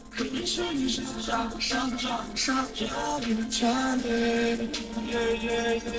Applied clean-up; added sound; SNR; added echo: neural separator model SepFormer DNS4.